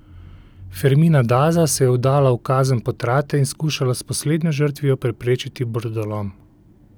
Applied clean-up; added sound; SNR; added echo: none; none; none; none.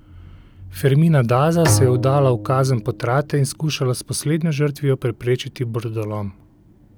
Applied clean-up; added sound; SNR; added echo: none; Bowed string instrument; 8 dB; none.